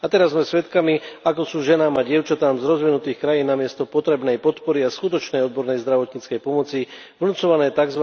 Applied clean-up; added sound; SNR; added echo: none; none; none; none.